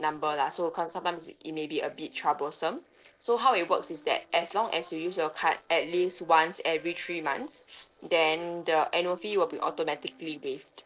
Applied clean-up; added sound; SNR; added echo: neural separator model SepFormer DNS4.